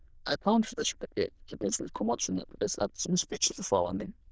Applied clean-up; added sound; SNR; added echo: neural diffusion model UNIVERSE++.